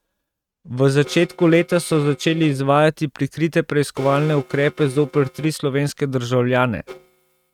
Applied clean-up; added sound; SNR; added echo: neural mask model RNNoise.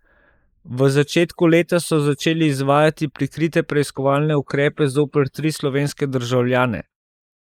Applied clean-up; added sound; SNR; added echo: neural mask model Resemble Enhance denoiser.